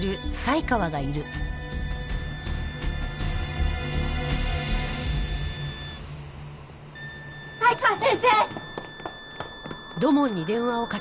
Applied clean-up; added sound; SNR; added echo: none; Wind instrument, woodwind instrument; 17 dB; none.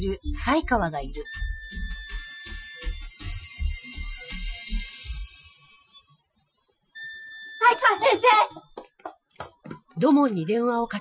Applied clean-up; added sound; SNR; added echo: classical method Wiener filter.